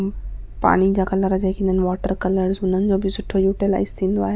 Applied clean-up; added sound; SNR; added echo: none; none; none; none.